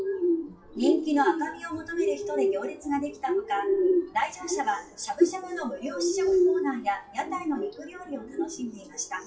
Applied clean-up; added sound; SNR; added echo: classical method WPE with log-MMSE.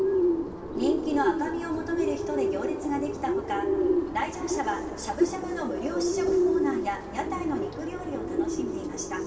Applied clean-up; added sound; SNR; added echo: none; Bird; -4 dB; reverberation time 2.2 s.